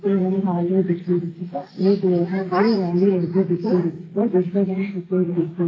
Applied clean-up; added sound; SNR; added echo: neural mask model Resemble Enhance denoiser.